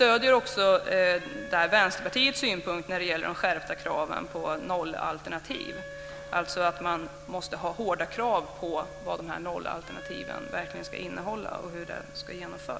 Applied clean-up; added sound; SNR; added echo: none; Wind instrument, woodwind instrument; 16 dB; none.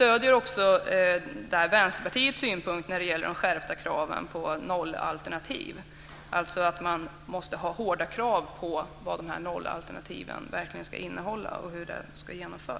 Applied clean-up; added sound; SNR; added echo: none; none; none; none.